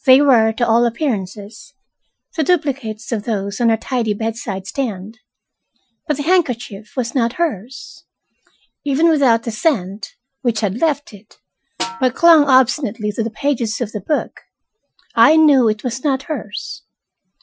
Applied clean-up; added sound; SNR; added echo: classical method Wiener filter.